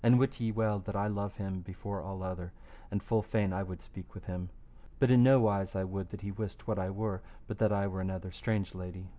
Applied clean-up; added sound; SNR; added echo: none; none; none; none.